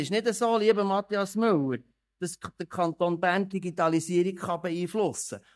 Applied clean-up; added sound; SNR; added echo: neural mask model DeepFilterNet 3.